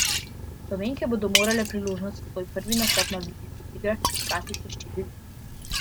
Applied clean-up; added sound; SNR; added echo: none; Liquid; -1 dB; none.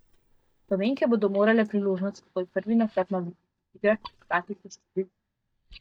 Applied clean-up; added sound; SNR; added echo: neural mask model DeepFilterNet 3.